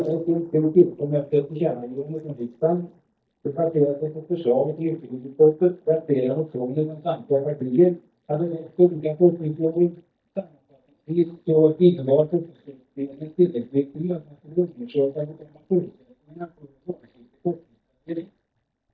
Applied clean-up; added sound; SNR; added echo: neural mask model DeepFilterNet 3.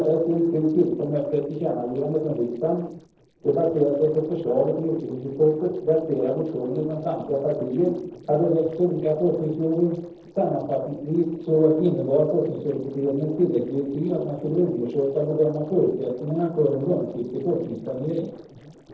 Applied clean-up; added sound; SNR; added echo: neural separator model SepFormer DNS4.